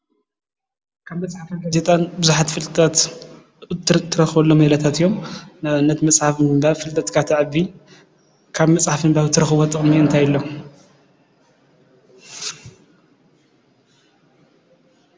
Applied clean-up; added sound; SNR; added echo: none; none; none; none.